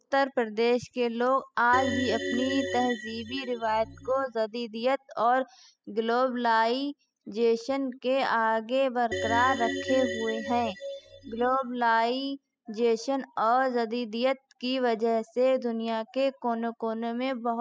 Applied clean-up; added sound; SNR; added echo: classical method spectral subtraction.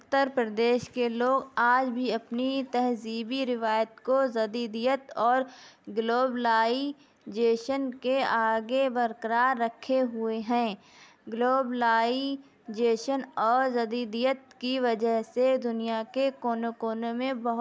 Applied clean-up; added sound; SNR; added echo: none; none; none; none.